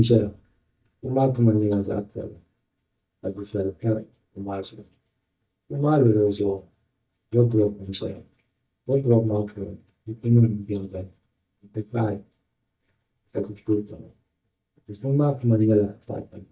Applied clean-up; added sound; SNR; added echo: neural mask model DeepFilterNet 3.